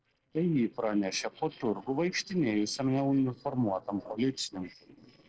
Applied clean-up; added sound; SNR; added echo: neural separator model SepFormer DNS4.